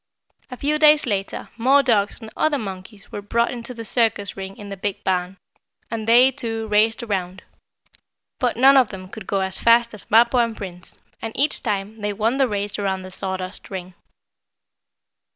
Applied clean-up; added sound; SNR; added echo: none; none; none; none.